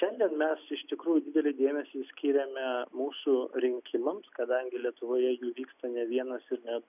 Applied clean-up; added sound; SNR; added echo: none; none; none; none.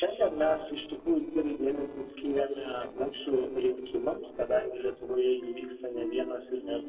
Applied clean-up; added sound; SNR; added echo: neural separator model SepFormer DNS4.